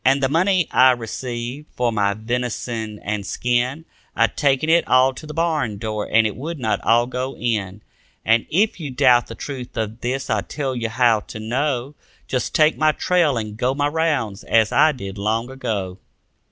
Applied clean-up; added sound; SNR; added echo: none; none; none; none.